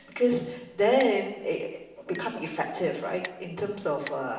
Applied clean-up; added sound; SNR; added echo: none; Chink, clink; 19 dB; reverberation time 0.9 s.